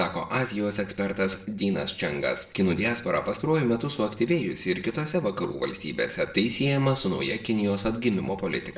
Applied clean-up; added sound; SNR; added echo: none; none; none; reverberation time 0.5 s.